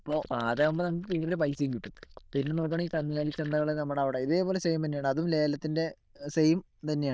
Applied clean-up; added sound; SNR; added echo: neural diffusion model UNIVERSE++.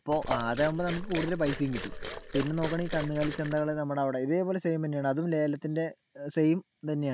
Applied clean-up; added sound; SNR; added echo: none; Liquid; 7 dB; none.